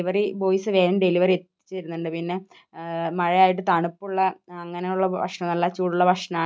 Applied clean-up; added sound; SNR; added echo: none; none; none; none.